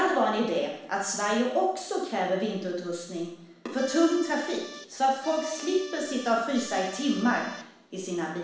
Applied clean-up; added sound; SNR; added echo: none; Accordion; 15 dB; reverberation time 0.7 s.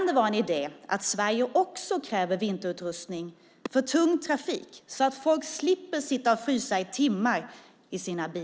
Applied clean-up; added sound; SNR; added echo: none; none; none; none.